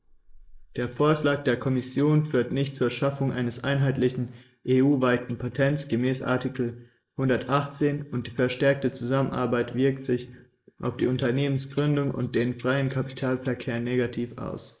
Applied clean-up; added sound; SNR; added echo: neural mask model Resemble Enhance denoiser.